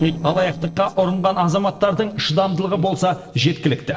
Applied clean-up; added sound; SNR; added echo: neural separator model SepFormer DNS4.